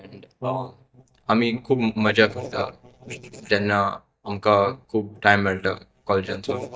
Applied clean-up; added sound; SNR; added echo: neural mask model DeepFilterNet 3.